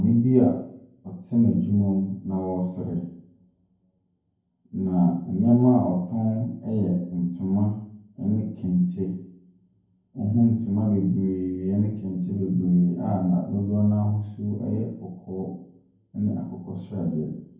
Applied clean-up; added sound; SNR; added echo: none; none; none; reverberation time 0.9 s.